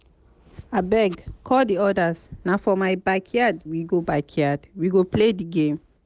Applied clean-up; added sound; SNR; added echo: none; none; none; none.